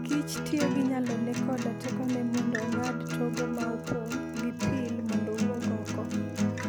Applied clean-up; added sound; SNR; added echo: none; Acoustic guitar; -1 dB; none.